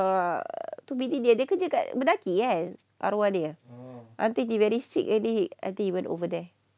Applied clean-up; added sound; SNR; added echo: none; none; none; none.